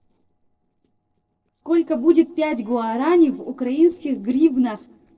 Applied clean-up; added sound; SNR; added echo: neural separator model SepFormer DNS4.